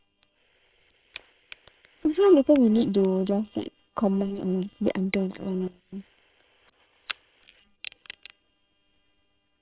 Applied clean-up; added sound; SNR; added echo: neural separator model SepFormer WHAM!.